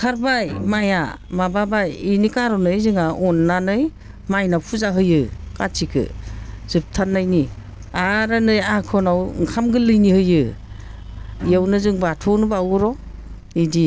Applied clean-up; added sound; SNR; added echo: none; Bowed string instrument; 17 dB; none.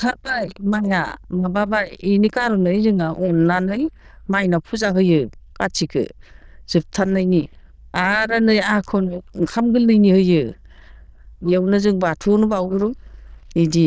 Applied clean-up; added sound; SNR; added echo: neural diffusion model UNIVERSE++.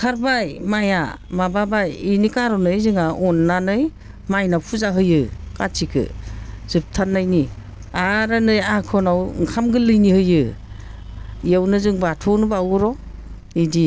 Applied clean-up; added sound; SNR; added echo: none; none; none; none.